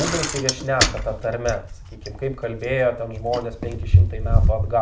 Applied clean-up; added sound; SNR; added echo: none; Bicycle; -3 dB; reverberation time 0.3 s.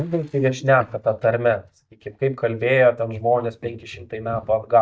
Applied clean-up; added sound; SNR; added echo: neural mask model DeepFilterNet 3.